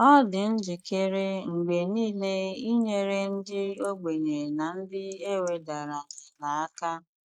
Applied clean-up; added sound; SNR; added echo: neural mask model Resemble Enhance denoiser.